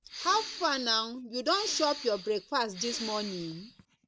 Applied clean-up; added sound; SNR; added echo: none; Respiratory sounds; 11 dB; none.